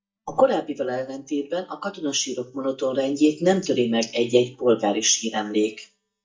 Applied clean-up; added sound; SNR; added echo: neural mask model DeepFilterNet 3.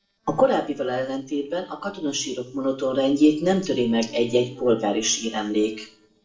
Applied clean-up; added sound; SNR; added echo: neural separator model SepFormer DNS4.